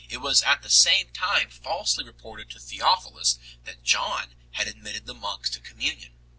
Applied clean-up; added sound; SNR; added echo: none; none; none; none.